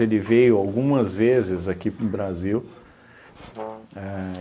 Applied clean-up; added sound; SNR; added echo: none; Brass instrument; 15 dB; none.